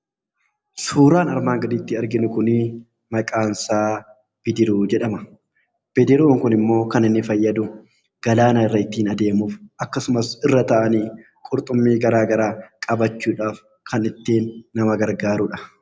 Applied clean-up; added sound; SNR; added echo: none; none; none; none.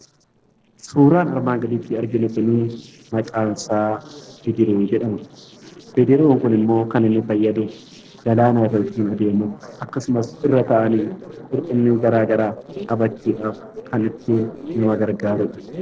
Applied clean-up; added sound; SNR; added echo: neural separator model SepFormer DNS4.